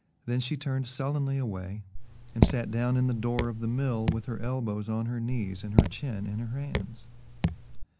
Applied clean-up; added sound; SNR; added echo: none; Raindrop / Drip; 0 dB; none.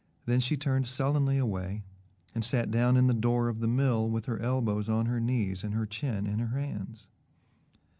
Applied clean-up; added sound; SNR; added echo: none; none; none; none.